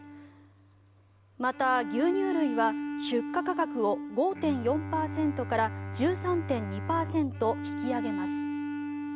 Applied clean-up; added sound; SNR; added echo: none; Bowed string instrument + Bowed string instrument; 5 dB; none.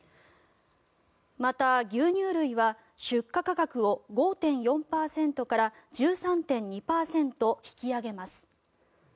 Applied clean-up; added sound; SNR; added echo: none; none; none; none.